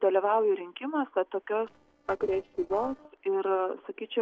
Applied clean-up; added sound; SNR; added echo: neural separator model SepFormer DNS4.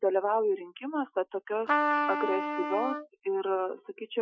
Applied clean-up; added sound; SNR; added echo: classical method Wiener filter.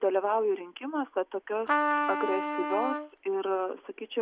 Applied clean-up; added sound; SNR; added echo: none; Trumpet; 0 dB; none.